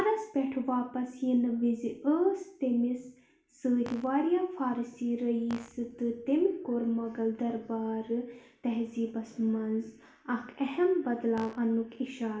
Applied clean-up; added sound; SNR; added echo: none; Fart; 15 dB; reverberation time 0.5 s.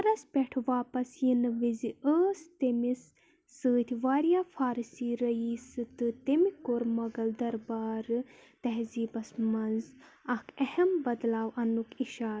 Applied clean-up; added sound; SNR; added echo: none; none; none; none.